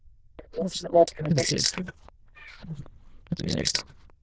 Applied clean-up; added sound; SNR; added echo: neural diffusion model UNIVERSE++.